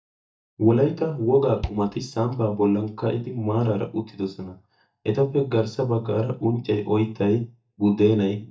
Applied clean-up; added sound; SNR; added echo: neural mask model DeepFilterNet 3.